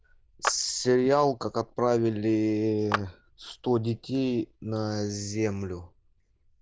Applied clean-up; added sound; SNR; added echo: neural diffusion model UNIVERSE++.